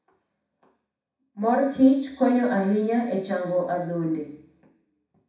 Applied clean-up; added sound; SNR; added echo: none; none; none; reverberation time 0.6 s.